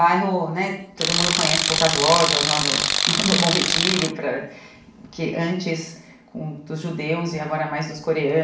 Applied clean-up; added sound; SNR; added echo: none; Tools; -3 dB; reverberation time 0.6 s.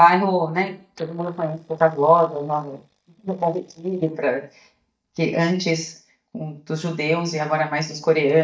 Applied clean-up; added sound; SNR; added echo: neural mask model DeepFilterNet 3.